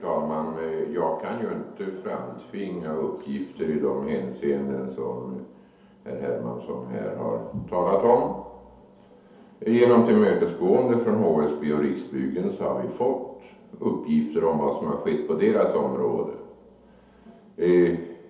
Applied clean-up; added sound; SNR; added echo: none; none; none; reverberation time 2.2 s.